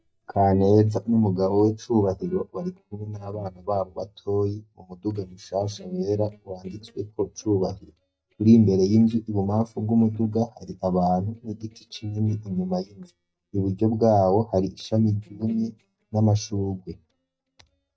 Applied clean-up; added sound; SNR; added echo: neural mask model DeepFilterNet 3.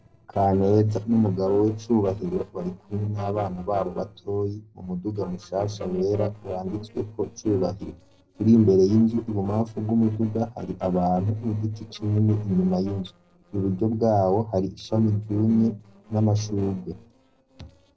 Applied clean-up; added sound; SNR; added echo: neural separator model SepFormer DNS4.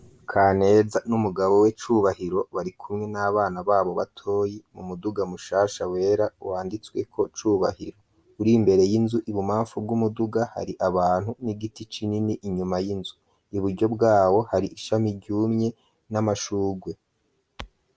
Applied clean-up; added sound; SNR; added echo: none; none; none; none.